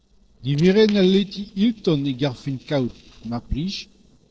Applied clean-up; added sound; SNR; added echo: neural separator model SepFormer DNS4.